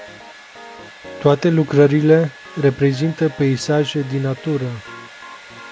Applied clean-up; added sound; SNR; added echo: none; Domestic sounds, home sounds + Organ; 19 dB; none.